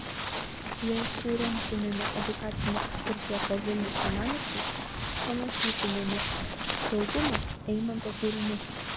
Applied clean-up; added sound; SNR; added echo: none; Walk, footsteps; 0 dB; none.